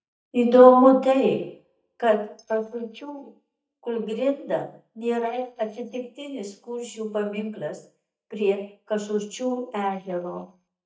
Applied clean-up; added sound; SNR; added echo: neural mask model DeepFilterNet 3.